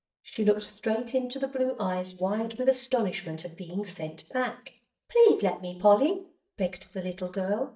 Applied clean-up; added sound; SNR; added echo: neural mask model DeepFilterNet 3.